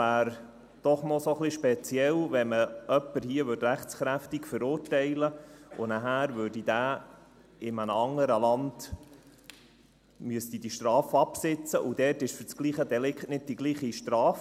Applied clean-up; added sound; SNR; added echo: none; none; none; none.